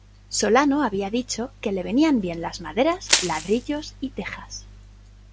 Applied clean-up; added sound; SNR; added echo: none; Crushing; 2 dB; none.